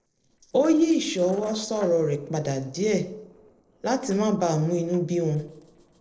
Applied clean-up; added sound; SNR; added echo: neural separator model SepFormer DNS4.